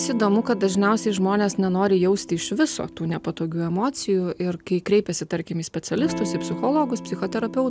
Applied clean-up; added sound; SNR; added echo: none; Electric guitar / Strum; 13 dB; none.